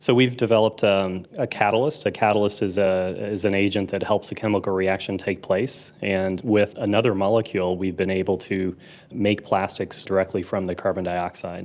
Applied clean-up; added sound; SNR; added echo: none; none; none; none.